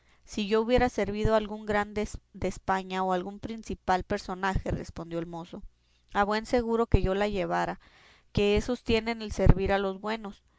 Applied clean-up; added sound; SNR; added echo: none; none; none; none.